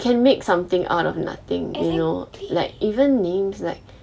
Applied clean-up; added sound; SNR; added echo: none; none; none; none.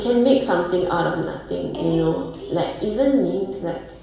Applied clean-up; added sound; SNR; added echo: none; none; none; reverberation time 1.1 s.